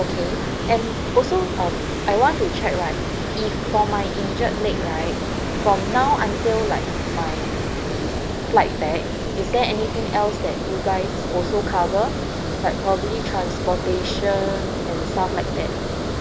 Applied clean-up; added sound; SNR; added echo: none; Water; 1 dB; none.